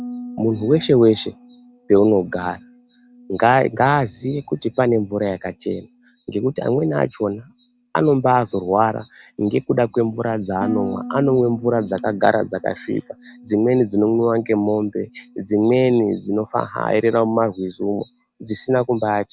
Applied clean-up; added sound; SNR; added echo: none; Harp; 18 dB; none.